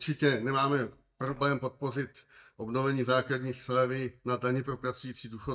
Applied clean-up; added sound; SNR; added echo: neural mask model DeepFilterNet 3.